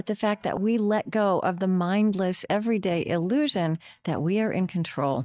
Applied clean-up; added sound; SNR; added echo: neural mask model DeepFilterNet 3.